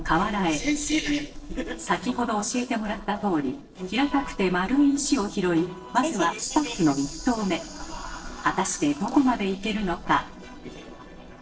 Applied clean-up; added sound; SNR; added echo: neural separator model SepFormer DNS4.